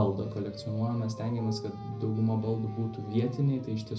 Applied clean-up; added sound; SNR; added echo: none; Dog; 16 dB; reverberation time 0.4 s.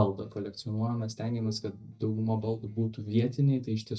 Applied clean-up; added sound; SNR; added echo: neural mask model DeepFilterNet 3.